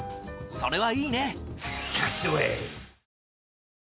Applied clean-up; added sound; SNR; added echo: none; none; none; none.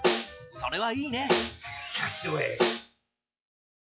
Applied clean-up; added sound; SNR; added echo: classical method log-MMSE.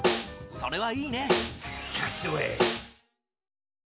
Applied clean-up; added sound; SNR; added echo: none; Snare drum; -2 dB; none.